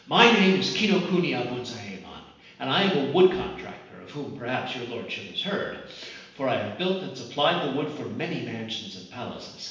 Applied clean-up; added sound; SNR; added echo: none; none; none; reverberation time 0.9 s.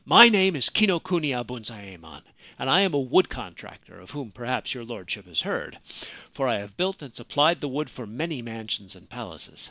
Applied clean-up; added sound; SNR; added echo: none; none; none; none.